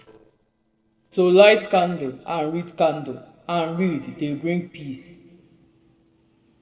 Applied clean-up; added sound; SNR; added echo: neural separator model SepFormer DNS4.